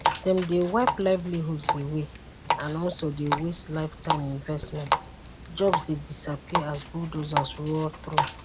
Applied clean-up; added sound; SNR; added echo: none; Water tap, faucet; 2 dB; none.